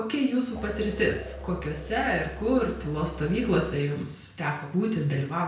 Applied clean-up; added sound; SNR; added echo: none; Musical instrument; 12 dB; reverberation time 0.5 s.